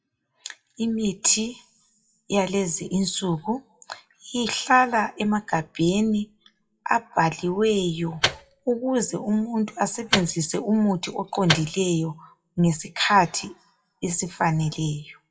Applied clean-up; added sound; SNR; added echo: classical method WPE with log-MMSE.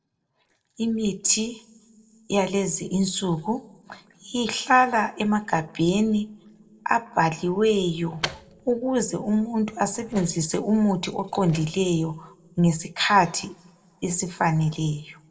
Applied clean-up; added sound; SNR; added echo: neural separator model SepFormer DNS4.